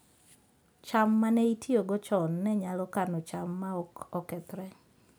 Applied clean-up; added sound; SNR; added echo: none; none; none; none.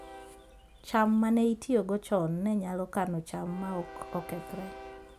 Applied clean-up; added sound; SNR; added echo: none; Train; 18 dB; none.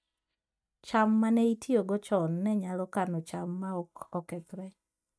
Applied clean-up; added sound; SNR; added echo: neural mask model DeepFilterNet 3.